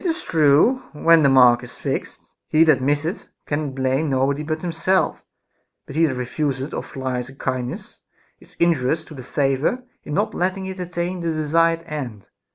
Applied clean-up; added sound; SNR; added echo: none; none; none; none.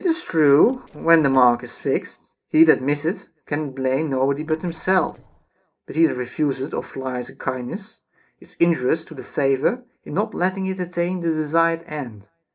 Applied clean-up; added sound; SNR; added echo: neural separator model SepFormer DNS4.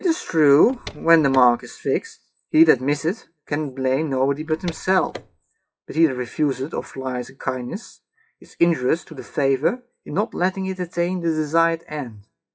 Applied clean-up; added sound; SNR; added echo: classical method WPE with log-MMSE.